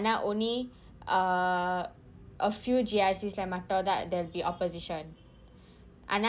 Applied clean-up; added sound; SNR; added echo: none; none; none; none.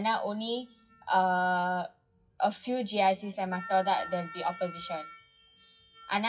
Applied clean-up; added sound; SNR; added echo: classical method WPE with log-MMSE.